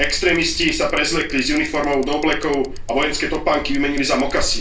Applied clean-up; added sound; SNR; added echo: none; Bicycle; 8 dB; reverberation time 0.2 s.